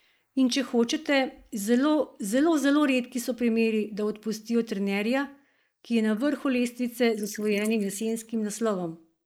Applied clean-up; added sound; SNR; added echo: neural mask model Resemble Enhance denoiser.